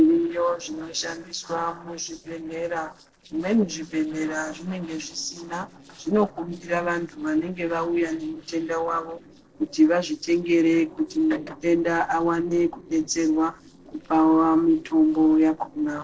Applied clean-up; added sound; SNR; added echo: neural separator model SepFormer DNS4.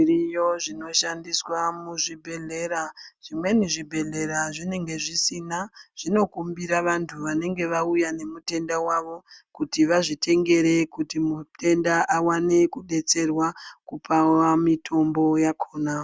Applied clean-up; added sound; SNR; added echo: none; none; none; none.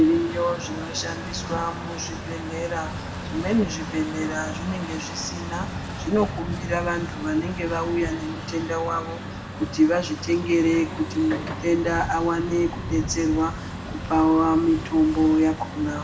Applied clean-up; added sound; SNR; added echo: none; Truck; 8 dB; reverberation time 1.2 s.